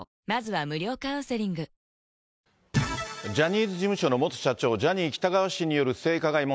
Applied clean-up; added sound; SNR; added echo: none; none; none; none.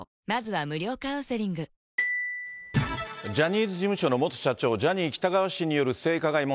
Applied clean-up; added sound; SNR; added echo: none; Glockenspiel; 10 dB; none.